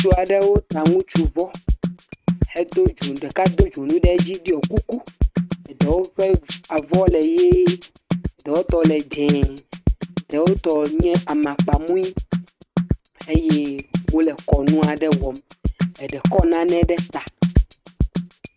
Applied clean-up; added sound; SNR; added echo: neural mask model RNNoise.